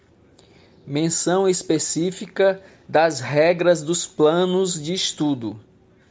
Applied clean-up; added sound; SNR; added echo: none; none; none; none.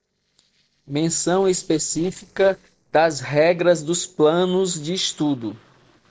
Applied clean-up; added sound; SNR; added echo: neural separator model SepFormer DNS4.